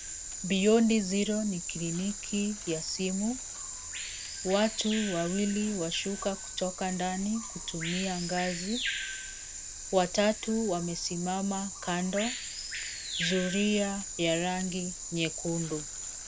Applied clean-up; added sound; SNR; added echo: none; Bird vocalization, bird call, bird song; 7 dB; none.